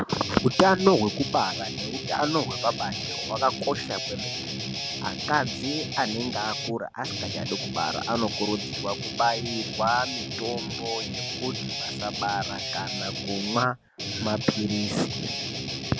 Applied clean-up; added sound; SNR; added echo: none; Guitar; 4 dB; none.